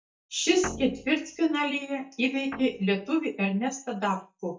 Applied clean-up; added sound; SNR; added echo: neural mask model DeepFilterNet 3.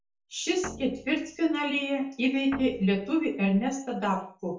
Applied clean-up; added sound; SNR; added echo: none; Guitar; 16 dB; reverberation time 0.4 s.